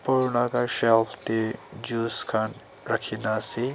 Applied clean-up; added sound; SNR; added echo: none; none; none; none.